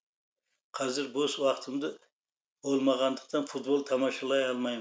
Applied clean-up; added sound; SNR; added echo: none; none; none; none.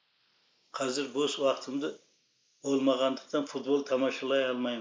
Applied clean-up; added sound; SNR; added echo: neural mask model Resemble Enhance denoiser.